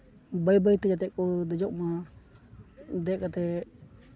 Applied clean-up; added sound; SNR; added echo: none; none; none; none.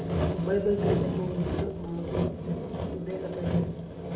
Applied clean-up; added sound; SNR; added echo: none; Sawing; -2 dB; reverberation time 0.8 s.